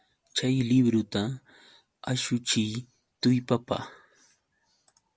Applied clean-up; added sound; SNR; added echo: none; none; none; none.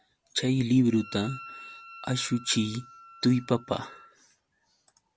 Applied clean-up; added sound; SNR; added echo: none; Wind instrument, woodwind instrument; 18 dB; none.